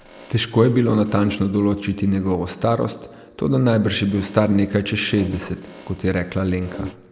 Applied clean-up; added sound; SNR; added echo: none; Fart; 18 dB; none.